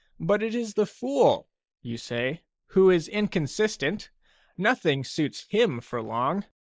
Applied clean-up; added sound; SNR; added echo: neural mask model Resemble Enhance denoiser.